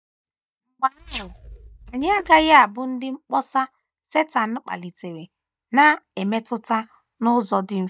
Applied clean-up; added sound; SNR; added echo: neural mask model DeepFilterNet 3.